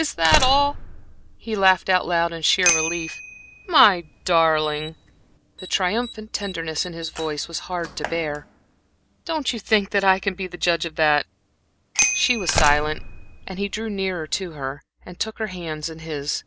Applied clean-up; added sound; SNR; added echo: none; Bicycle bell + Slam; 7 dB; none.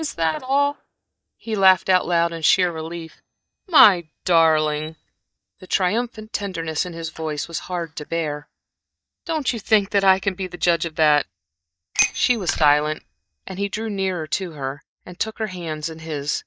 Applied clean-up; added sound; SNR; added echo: neural mask model DeepFilterNet 3.